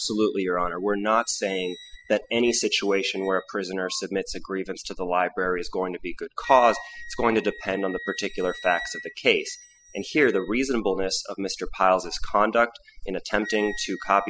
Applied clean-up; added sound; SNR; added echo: classical method spectral subtraction.